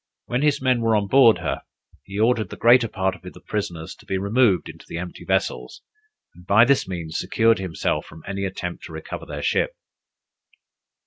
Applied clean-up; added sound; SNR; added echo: none; none; none; none.